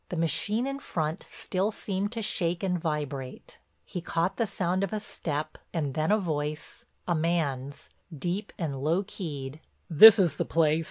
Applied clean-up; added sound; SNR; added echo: none; none; none; none.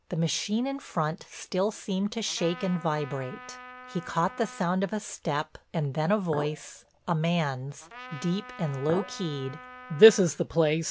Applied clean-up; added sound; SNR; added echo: none; Trumpet + Chink, clink; 16 dB; none.